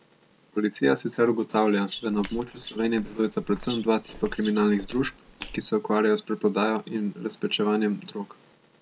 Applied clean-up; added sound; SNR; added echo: none; Walk, footsteps + Bird vocalization, bird call, bird song; 16 dB; none.